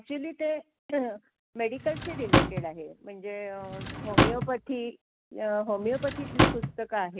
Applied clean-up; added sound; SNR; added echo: none; Drawer open or close / Wood; -4 dB; none.